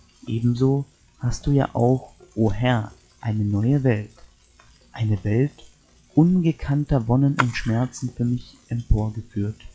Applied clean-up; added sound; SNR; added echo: classical method log-MMSE.